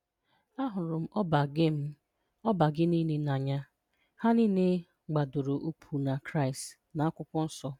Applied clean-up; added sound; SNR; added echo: none; none; none; none.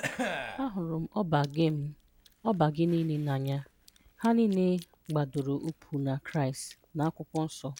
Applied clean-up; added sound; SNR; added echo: none; Chewing, mastication / Cough; 14 dB; none.